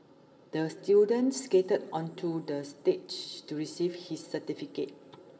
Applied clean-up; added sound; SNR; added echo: none; none; none; reverberation time 2.4 s.